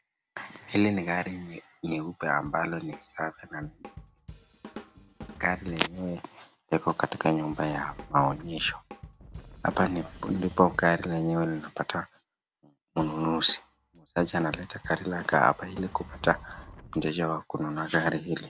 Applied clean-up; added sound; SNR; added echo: none; Wind + Drum / Drum kit; 17 dB; none.